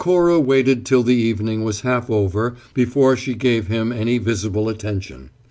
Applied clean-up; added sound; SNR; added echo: none; none; none; none.